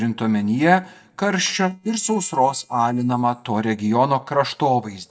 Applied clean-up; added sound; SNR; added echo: neural mask model DeepFilterNet 3.